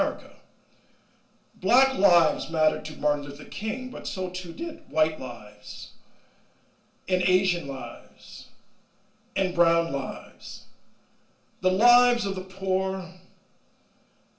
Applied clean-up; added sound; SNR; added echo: none; none; none; reverberation time 0.3 s.